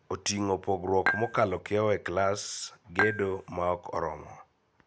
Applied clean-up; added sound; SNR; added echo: none; Dishes, pots, and pans / Chink, clink; 1 dB; none.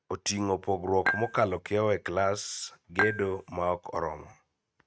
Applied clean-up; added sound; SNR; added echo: neural mask model RNNoise.